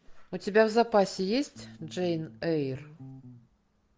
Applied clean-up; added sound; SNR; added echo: none; Bass guitar; 19 dB; none.